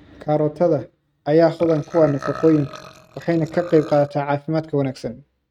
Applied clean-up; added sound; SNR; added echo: neural mask model RNNoise.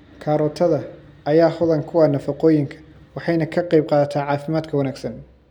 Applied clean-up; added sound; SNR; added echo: none; none; none; none.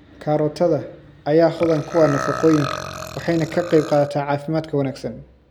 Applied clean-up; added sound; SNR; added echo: none; Burping, eructation; 10 dB; none.